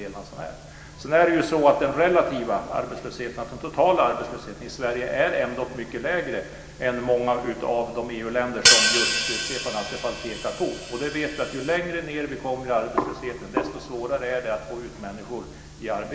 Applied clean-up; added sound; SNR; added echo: none; Hi-hat; -2 dB; reverberation time 1.7 s.